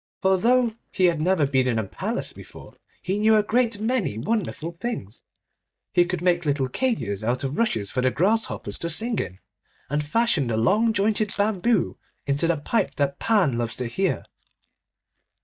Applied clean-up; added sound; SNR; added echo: neural mask model DeepFilterNet 3.